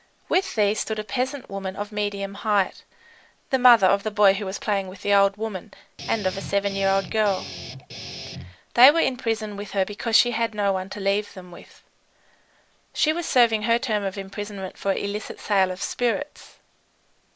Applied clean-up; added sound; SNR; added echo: none; Guitar; 11 dB; none.